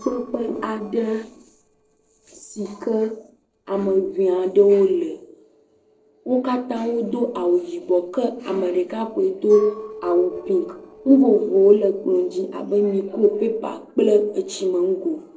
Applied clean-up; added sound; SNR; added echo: neural separator model SepFormer DNS4.